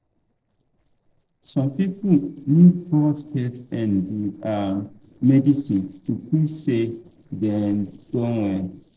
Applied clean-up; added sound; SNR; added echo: neural separator model SepFormer DNS4.